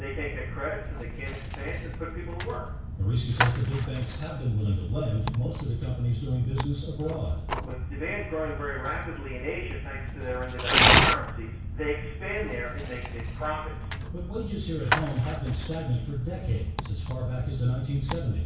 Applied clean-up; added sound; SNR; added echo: none; Tearing; 0 dB; reverberation time 0.6 s.